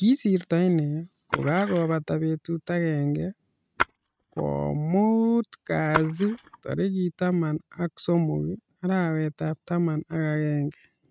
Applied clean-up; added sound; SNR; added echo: neural mask model RNNoise.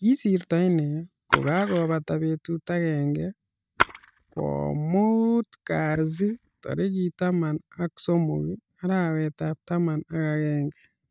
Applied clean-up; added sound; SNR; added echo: neural mask model DeepFilterNet 3.